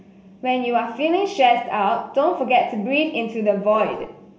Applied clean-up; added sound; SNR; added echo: none; Bark; 14 dB; reverberation time 0.5 s.